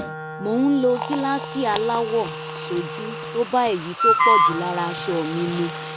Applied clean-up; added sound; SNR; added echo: none; Liquid + Wind instrument, woodwind instrument; 1 dB; none.